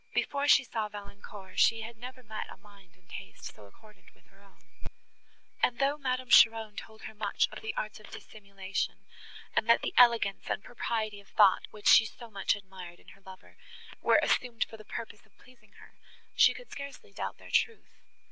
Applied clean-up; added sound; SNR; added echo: none; none; none; none.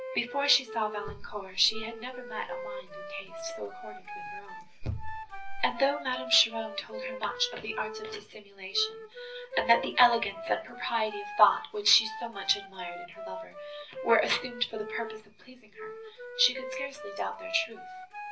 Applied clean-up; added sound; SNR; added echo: none; Wind instrument, woodwind instrument; 10 dB; reverberation time 0.4 s.